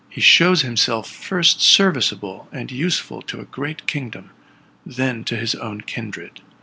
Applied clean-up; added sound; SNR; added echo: none; none; none; none.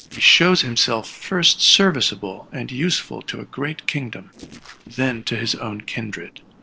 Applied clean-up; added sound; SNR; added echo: neural separator model SepFormer DNS4.